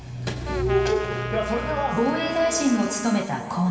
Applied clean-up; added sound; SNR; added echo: none; Trumpet; 10 dB; reverberation time 1.4 s.